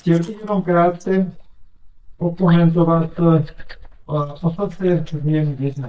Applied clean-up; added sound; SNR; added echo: neural mask model DeepFilterNet 3.